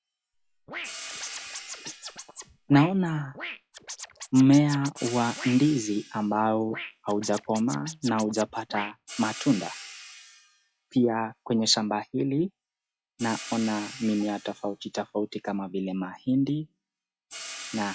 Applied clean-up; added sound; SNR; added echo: classical method log-MMSE.